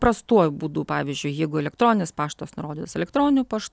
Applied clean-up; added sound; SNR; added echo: none; none; none; none.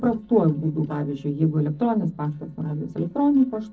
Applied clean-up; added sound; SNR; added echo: neural separator model SepFormer DNS4.